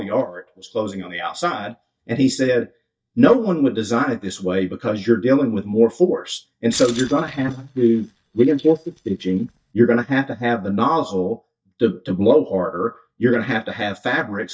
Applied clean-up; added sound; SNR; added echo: neural mask model DeepFilterNet 3.